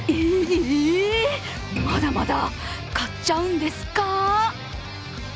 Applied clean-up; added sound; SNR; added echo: none; none; none; none.